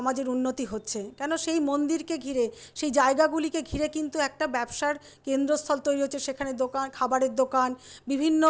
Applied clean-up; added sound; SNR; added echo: none; none; none; none.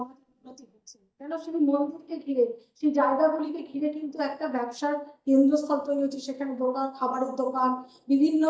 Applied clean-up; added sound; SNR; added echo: neural mask model DeepFilterNet 3.